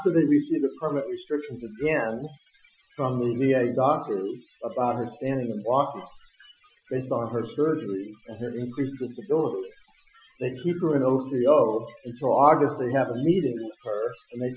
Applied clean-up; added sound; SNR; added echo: classical method Wiener filter.